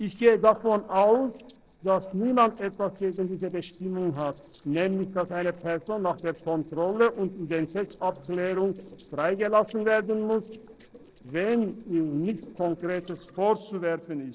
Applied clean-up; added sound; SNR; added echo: neural separator model SepFormer DNS4.